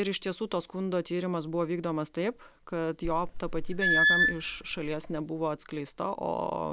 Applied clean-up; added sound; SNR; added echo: none; Squeak / Screech; -4 dB; none.